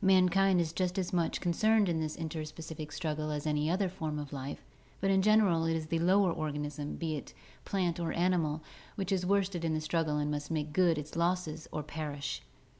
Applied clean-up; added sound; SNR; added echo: none; none; none; none.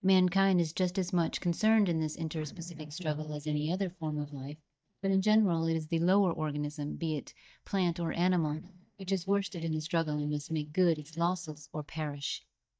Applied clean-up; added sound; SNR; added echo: neural mask model DeepFilterNet 3.